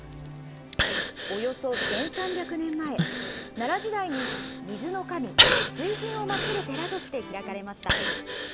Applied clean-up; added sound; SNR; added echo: none; Breathing; -4 dB; none.